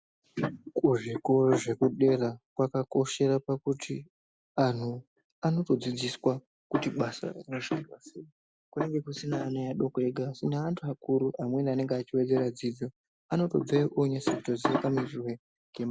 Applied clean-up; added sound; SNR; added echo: none; none; none; none.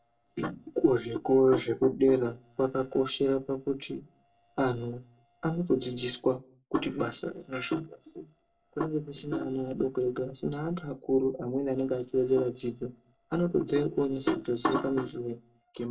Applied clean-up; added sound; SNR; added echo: neural separator model SepFormer DNS4.